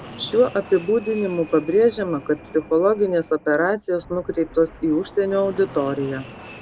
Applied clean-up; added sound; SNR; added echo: none; Fixed-wing aircraft, airplane; 19 dB; none.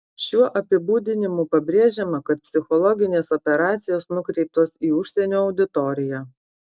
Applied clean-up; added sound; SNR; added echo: none; none; none; none.